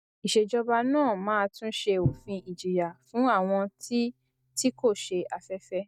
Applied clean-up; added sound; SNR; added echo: neural mask model DeepFilterNet 3.